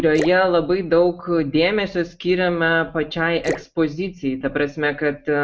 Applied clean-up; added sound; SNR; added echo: none; Drip / Splash, splatter; 15 dB; none.